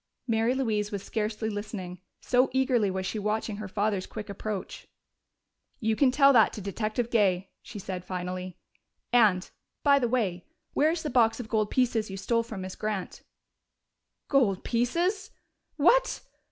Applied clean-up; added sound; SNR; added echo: none; none; none; none.